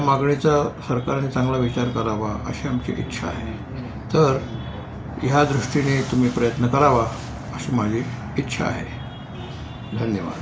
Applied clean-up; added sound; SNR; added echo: none; none; none; none.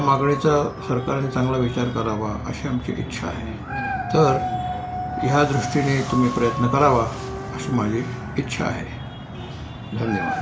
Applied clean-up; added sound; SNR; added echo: none; Dog; 9 dB; none.